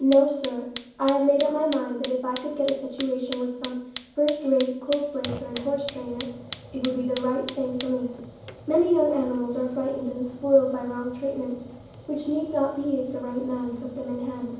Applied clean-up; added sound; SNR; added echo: none; Fire; 16 dB; reverberation time 1.2 s.